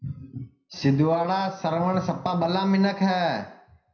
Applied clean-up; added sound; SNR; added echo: none; none; none; reverberation time 0.5 s.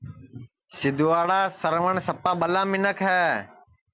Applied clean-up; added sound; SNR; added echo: none; none; none; none.